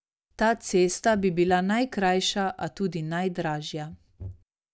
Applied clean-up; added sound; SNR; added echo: none; none; none; none.